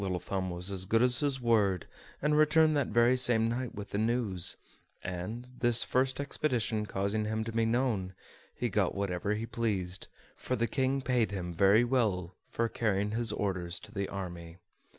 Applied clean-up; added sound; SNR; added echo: none; none; none; none.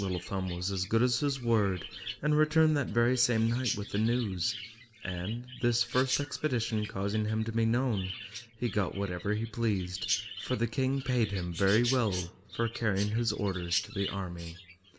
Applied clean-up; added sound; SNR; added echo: none; Chirp, tweet; 12 dB; reverberation time 0.7 s.